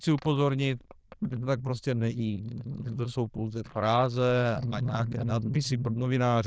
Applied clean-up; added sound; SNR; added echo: neural diffusion model UNIVERSE++.